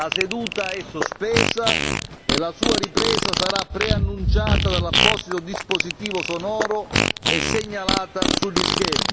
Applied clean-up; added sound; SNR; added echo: none; Fart; -4 dB; none.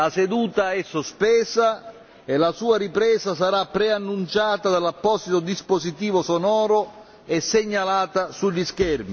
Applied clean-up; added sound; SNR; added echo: none; none; none; none.